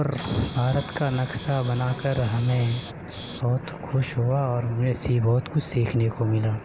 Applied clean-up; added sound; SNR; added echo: none; Camera; 14 dB; none.